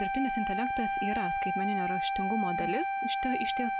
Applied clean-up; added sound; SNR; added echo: none; Wind instrument, woodwind instrument; -3 dB; none.